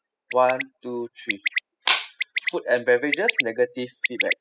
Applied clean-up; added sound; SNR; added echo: classical method spectral subtraction.